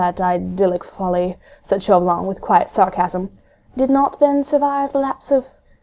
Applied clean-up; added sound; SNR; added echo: none; none; none; none.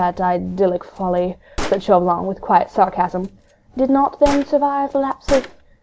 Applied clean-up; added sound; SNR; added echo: none; Gunshot, gunfire; 13 dB; none.